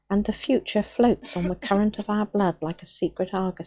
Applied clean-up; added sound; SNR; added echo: classical method log-MMSE.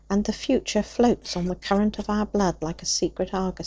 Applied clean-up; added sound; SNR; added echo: neural separator model SepFormer DNS4.